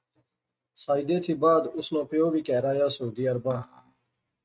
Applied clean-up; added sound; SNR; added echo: neural mask model RNNoise.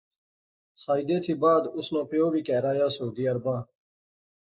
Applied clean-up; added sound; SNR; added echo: neural mask model Resemble Enhance denoiser.